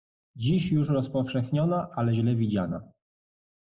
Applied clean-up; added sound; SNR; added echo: neural mask model Resemble Enhance denoiser.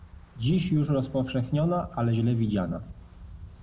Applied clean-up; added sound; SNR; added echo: none; Wind; 18 dB; none.